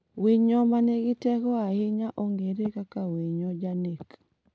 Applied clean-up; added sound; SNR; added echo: none; none; none; none.